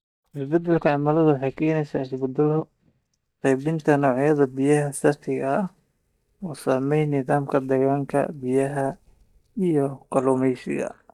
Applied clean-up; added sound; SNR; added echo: neural mask model DeepFilterNet 3.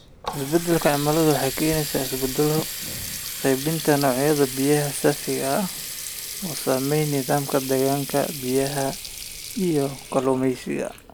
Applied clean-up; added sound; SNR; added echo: none; Water tap, faucet; 9 dB; none.